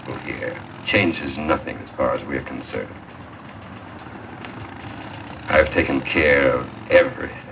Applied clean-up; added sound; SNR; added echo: none; Motorcycle / Engine; 15 dB; reverberation time 0.2 s.